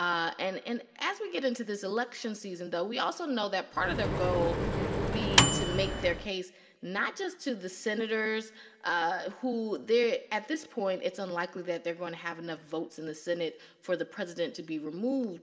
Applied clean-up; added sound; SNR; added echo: none; Microwave oven; -4 dB; reverberation time 1.0 s.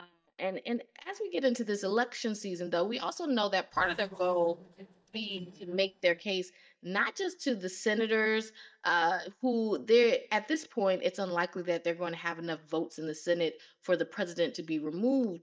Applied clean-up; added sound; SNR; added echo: neural mask model DeepFilterNet 3.